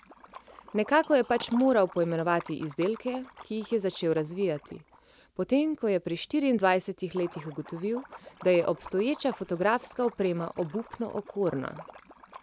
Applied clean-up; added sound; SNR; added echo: none; Liquid + Coin (dropping); 20 dB; none.